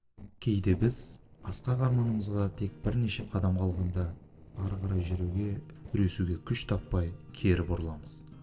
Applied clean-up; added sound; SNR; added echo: neural separator model SepFormer DNS4.